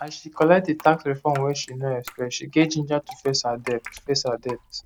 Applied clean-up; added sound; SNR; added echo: none; Drip; 19 dB; none.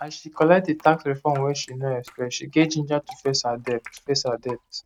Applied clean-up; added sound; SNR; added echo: neural mask model RNNoise.